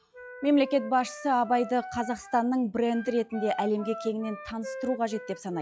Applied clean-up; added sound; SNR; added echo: classical method log-MMSE.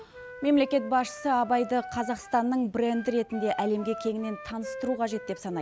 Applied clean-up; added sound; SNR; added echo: none; Wind instrument, woodwind instrument; 14 dB; none.